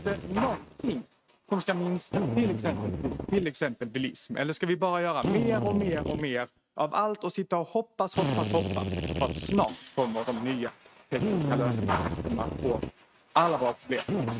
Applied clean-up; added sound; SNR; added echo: neural mask model RNNoise.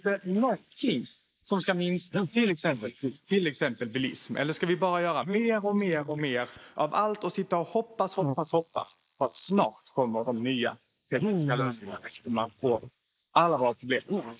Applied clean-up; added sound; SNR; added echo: neural mask model Resemble Enhance denoiser.